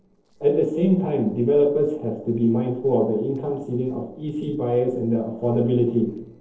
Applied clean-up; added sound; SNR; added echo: neural separator model SepFormer DNS4.